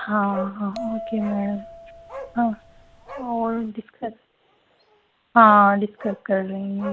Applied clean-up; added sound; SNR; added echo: none; Bark + Bell; 15 dB; none.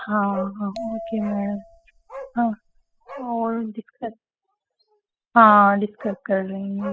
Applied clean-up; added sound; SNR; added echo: classical method spectral subtraction.